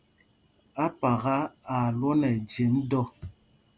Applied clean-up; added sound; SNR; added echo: none; none; none; none.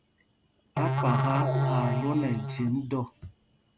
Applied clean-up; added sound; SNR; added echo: none; Musical instrument; -3 dB; none.